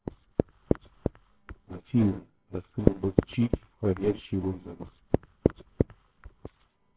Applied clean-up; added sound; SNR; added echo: neural separator model SepFormer WHAMR!.